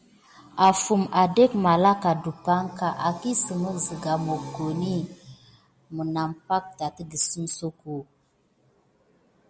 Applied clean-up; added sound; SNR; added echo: none; none; none; none.